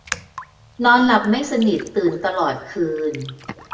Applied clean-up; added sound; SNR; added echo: none; Raindrop; 17 dB; reverberation time 0.8 s.